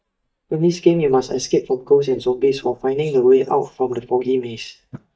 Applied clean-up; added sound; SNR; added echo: neural mask model DeepFilterNet 3.